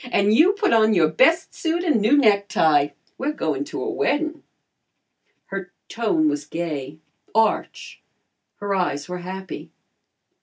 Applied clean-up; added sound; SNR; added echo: none; none; none; none.